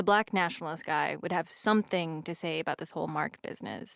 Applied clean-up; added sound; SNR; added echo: none; none; none; none.